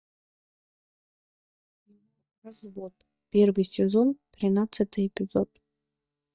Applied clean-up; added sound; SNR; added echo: neural mask model DeepFilterNet 3.